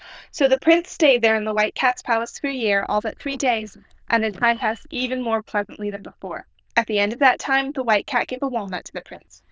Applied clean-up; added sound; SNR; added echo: neural diffusion model UNIVERSE++.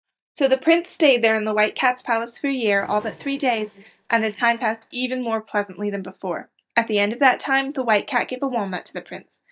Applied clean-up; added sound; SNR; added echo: neural mask model DeepFilterNet 3.